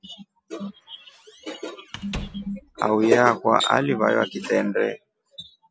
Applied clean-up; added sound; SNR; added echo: none; Squeak / Slam; 16 dB; none.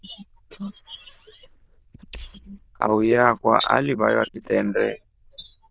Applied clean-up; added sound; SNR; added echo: neural diffusion model UNIVERSE++.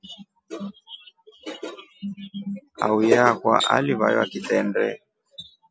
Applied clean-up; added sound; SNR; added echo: none; none; none; none.